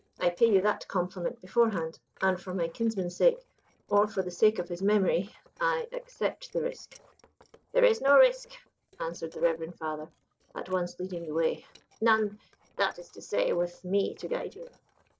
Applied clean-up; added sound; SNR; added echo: neural separator model SepFormer DNS4.